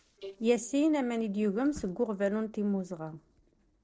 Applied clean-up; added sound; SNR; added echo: neural separator model SepFormer DNS4.